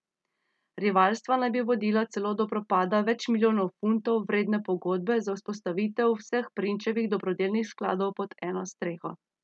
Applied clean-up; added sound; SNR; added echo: none; none; none; none.